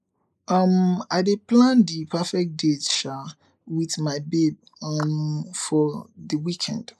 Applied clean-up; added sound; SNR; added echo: neural mask model Resemble Enhance denoiser.